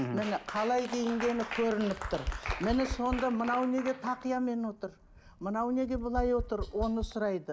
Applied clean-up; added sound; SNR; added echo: none; Tap; 10 dB; none.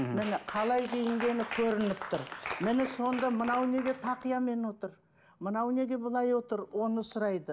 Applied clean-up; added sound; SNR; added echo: none; none; none; none.